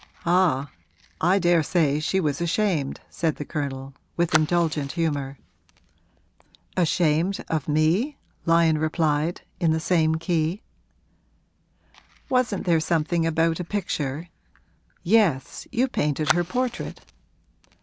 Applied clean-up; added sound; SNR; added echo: none; Fire; 16 dB; none.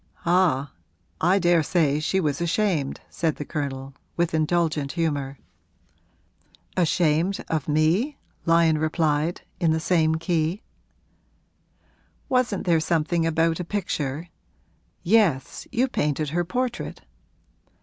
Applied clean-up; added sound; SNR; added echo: none; none; none; none.